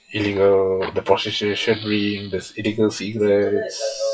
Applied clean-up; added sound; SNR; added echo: classical method WPE with log-MMSE.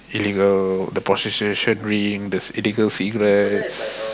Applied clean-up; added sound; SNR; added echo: none; none; none; none.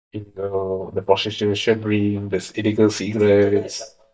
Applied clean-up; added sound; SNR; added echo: neural mask model DeepFilterNet 3.